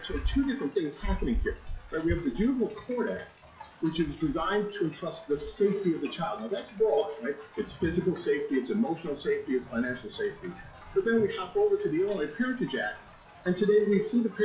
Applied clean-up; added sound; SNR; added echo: classical method WPE with log-MMSE.